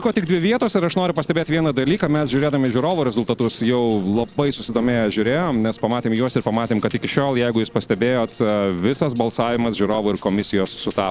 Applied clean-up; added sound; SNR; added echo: neural separator model SepFormer DNS4.